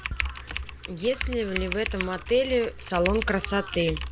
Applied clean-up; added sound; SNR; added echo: none; Typing; 6 dB; none.